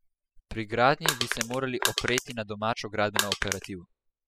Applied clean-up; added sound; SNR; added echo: classical method spectral subtraction.